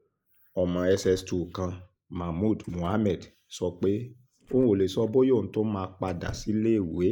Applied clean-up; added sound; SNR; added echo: neural mask model Resemble Enhance denoiser.